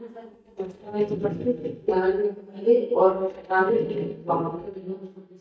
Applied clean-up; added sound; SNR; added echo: neural mask model DeepFilterNet 3.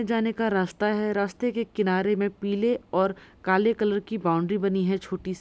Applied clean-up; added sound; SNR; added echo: none; none; none; none.